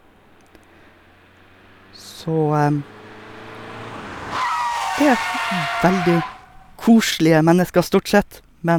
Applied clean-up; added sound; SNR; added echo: none; Engine / Car; 9 dB; none.